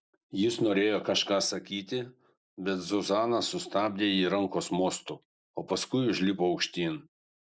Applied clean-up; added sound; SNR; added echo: none; none; none; none.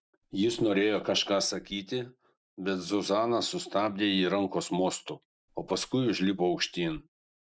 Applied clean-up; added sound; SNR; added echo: neural mask model RNNoise.